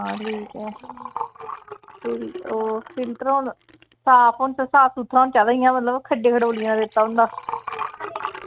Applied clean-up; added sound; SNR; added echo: neural mask model RNNoise.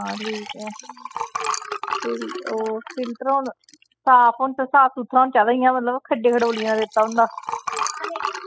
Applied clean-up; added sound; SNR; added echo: classical method spectral subtraction.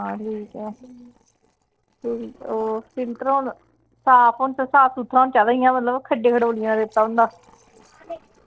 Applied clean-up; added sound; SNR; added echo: neural separator model SepFormer DNS4.